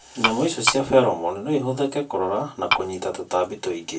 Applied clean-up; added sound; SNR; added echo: none; Tap / Glass; 0 dB; reverberation time 0.2 s.